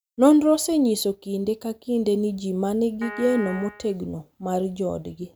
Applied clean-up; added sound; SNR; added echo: none; Piano; 13 dB; none.